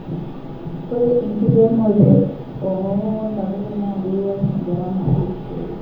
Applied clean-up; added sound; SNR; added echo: none; none; none; reverberation time 0.7 s.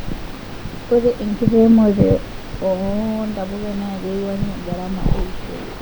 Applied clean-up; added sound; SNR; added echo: none; none; none; none.